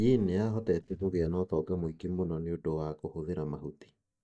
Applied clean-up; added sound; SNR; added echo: neural mask model DeepFilterNet 3.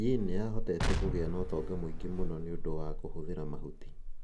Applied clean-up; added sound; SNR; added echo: none; Buzz + Explosion; -3 dB; none.